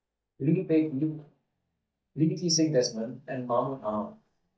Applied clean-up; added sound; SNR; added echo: neural mask model DeepFilterNet 3.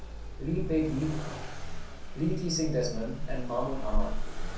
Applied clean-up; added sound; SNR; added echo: none; Accelerating, revving, vroom; -1 dB; reverberation time 0.6 s.